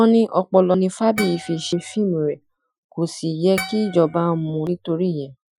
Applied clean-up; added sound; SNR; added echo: classical method Wiener filter.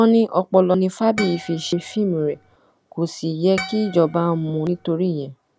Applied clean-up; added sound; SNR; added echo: none; Harp; 14 dB; none.